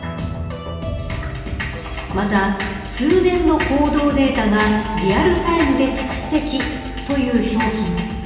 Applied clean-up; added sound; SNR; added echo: none; none; none; reverberation time 1.3 s.